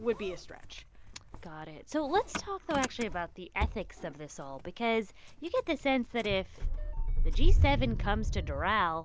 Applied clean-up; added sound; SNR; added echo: none; Engine starting / Motor vehicle (road); -2 dB; none.